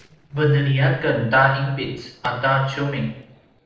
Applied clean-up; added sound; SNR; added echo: neural separator model SepFormer DNS4.